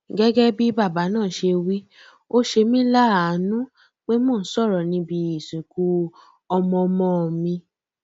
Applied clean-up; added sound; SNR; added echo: none; none; none; none.